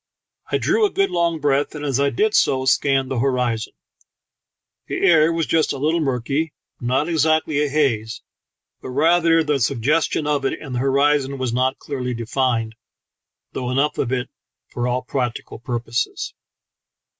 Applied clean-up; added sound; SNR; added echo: none; none; none; none.